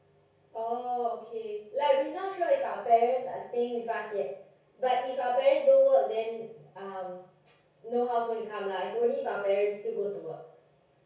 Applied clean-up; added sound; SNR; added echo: none; none; none; reverberation time 0.6 s.